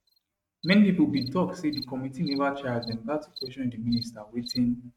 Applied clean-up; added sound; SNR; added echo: neural mask model RNNoise.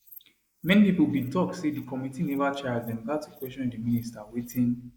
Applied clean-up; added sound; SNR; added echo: neural mask model Resemble Enhance denoiser.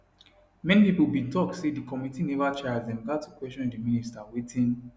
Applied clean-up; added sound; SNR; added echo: none; none; none; none.